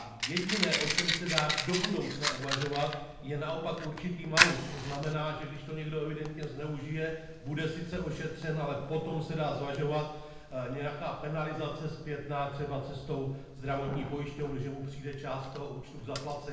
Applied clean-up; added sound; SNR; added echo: none; Fire; 3 dB; reverberation time 0.9 s.